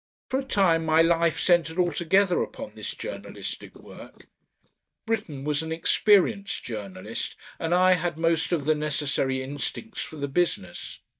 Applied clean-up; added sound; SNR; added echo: neural mask model DeepFilterNet 3.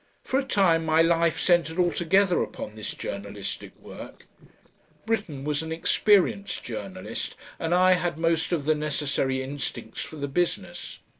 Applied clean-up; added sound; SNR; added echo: neural separator model SepFormer DNS4.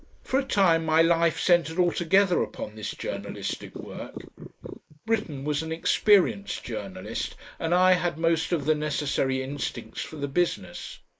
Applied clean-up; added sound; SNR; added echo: neural mask model Resemble Enhance denoiser.